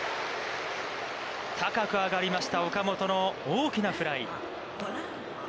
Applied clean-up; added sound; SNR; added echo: none; none; none; none.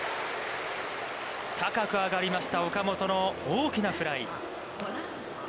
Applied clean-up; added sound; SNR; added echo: none; Bowed string instrument; 19 dB; none.